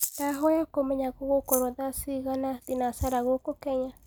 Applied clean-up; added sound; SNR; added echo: none; Rattle (instrument); 12 dB; none.